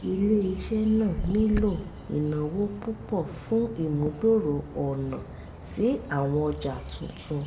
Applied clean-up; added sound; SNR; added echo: none; Bird; 11 dB; reverberation time 0.6 s.